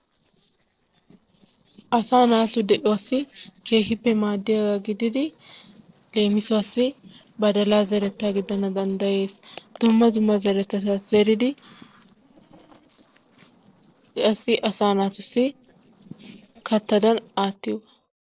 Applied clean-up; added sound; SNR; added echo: neural separator model SepFormer DNS4.